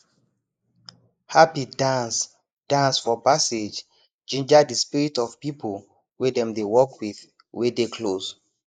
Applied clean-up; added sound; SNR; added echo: neural mask model Resemble Enhance denoiser.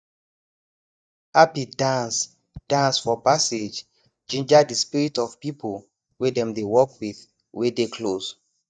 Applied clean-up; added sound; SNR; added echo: neural mask model DeepFilterNet 3.